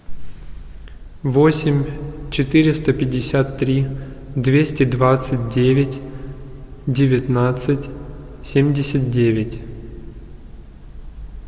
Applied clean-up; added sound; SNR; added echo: none; none; none; none.